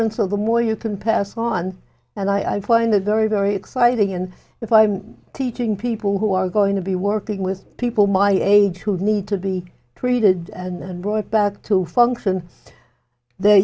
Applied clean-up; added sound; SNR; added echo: none; none; none; none.